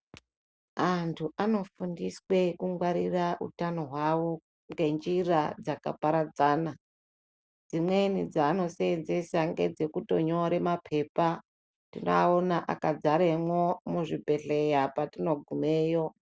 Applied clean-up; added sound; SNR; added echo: none; none; none; none.